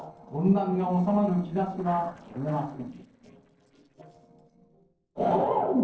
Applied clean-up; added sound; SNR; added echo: neural separator model SepFormer DNS4.